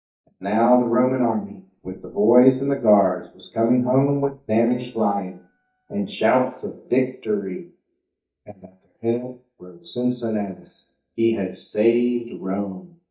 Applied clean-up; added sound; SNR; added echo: neural mask model DeepFilterNet 3.